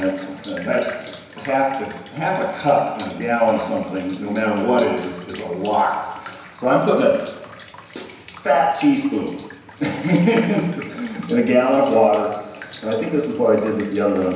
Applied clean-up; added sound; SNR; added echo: none; Drip; 18 dB; reverberation time 1.0 s.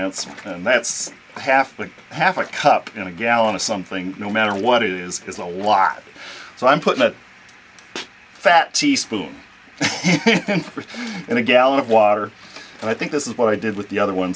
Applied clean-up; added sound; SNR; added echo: none; none; none; none.